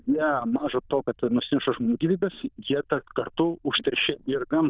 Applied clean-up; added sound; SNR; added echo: neural diffusion model UNIVERSE++.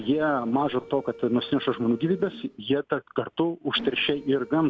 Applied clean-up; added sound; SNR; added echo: none; Mechanisms; 19 dB; none.